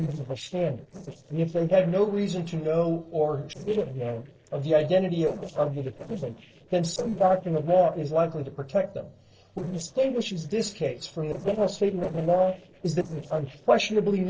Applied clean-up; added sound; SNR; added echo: neural separator model SepFormer DNS4.